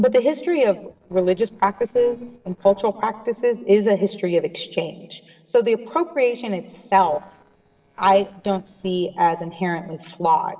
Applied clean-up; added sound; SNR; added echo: neural separator model SepFormer DNS4.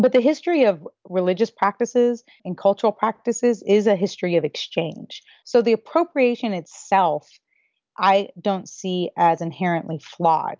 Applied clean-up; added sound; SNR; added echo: none; none; none; none.